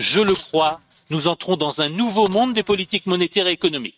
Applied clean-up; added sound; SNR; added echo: neural mask model RNNoise.